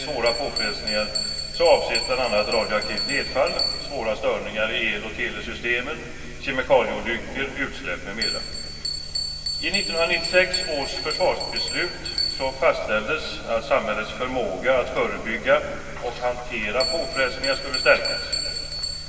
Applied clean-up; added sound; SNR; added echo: none; Bell; 7 dB; reverberation time 2.7 s.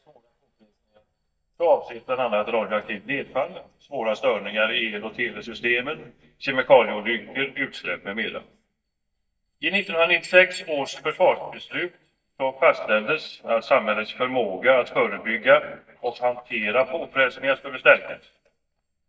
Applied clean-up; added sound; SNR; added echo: neural mask model DeepFilterNet 3.